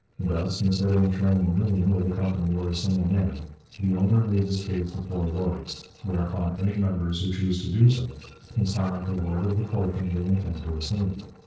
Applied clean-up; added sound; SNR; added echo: neural separator model SepFormer DNS4.